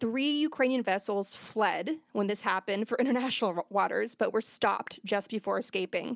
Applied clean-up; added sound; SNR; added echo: none; none; none; none.